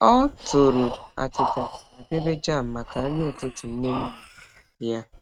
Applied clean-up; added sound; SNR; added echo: neural mask model RNNoise.